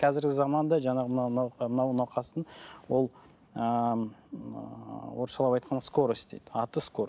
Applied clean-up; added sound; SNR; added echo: none; none; none; none.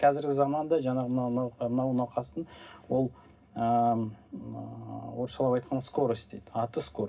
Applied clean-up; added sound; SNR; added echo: none; none; none; reverberation time 0.4 s.